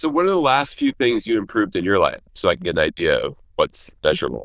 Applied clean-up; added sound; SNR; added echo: neural diffusion model UNIVERSE++.